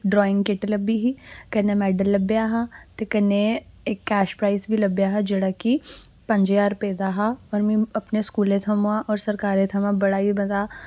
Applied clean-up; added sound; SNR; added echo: none; none; none; none.